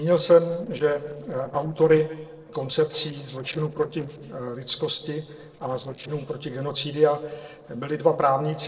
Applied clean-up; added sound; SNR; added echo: neural separator model SepFormer DNS4.